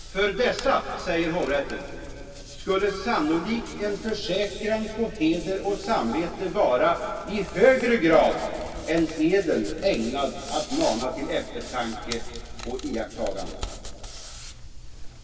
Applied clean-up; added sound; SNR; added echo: none; Hands; 12 dB; reverberation time 2.6 s.